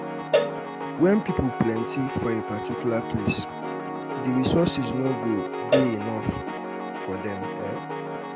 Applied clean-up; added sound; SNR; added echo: none; Cowbell + Piano; 3 dB; none.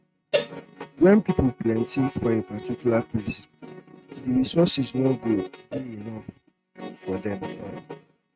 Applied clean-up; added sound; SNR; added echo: neural mask model RNNoise.